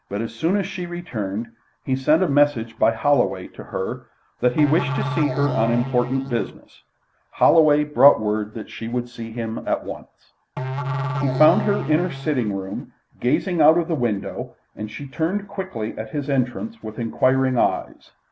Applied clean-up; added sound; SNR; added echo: none; Musical instrument; 5 dB; none.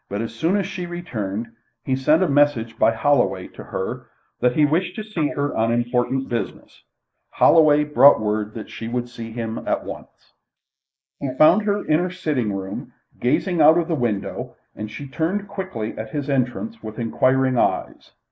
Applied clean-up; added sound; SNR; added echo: neural mask model Resemble Enhance denoiser.